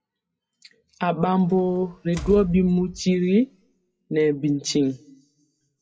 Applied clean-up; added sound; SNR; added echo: classical method WPE with log-MMSE.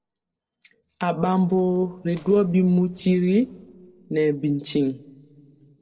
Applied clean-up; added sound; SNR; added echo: neural separator model SepFormer DNS4.